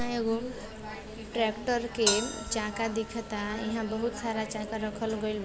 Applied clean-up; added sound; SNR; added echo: none; Bell; 5 dB; none.